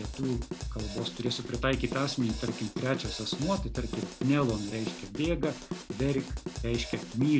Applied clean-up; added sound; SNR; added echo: none; Drum kit; 6 dB; none.